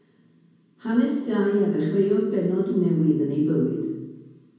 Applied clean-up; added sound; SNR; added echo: none; none; none; reverberation time 1.1 s.